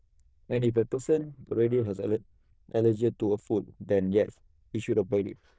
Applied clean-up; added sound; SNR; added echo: neural diffusion model UNIVERSE++.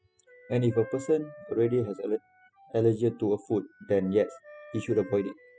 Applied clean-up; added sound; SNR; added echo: classical method spectral subtraction.